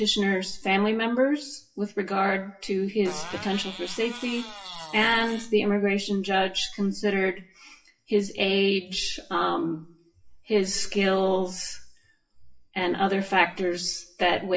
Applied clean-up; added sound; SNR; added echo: classical method WPE with log-MMSE.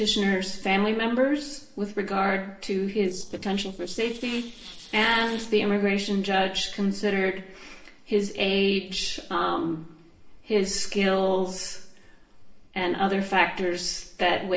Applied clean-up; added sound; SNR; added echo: neural separator model SepFormer DNS4.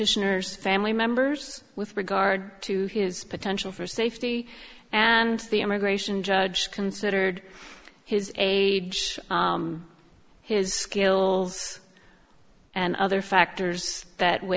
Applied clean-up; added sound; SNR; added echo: none; none; none; none.